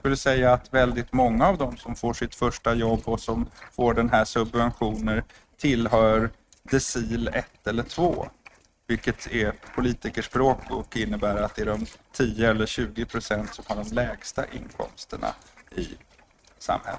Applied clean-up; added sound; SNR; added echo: neural mask model RNNoise.